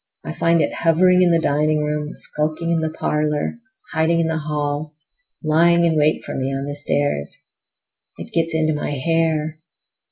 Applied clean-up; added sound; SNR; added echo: none; none; none; none.